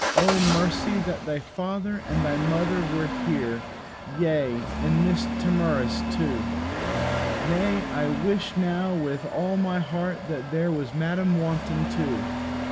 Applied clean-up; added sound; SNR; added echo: none; Engine starting / Accelerating, revving, vroom / Motor vehicle (road); 3 dB; none.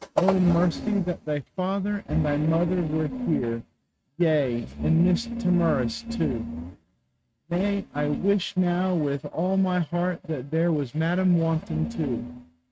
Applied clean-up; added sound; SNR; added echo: neural mask model RNNoise.